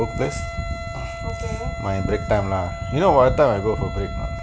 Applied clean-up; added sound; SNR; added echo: none; Wind instrument, woodwind instrument; 12 dB; none.